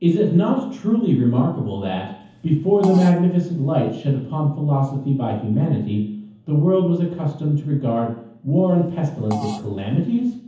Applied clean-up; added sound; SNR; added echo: none; Fart; 18 dB; reverberation time 0.7 s.